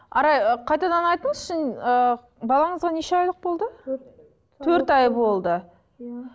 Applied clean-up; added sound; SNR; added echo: none; none; none; none.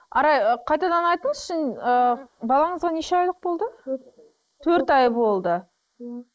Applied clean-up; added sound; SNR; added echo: neural mask model Resemble Enhance denoiser.